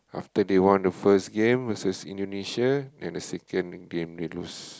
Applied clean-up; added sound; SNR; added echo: none; none; none; none.